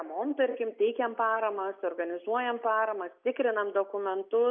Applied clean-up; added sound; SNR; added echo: none; none; none; none.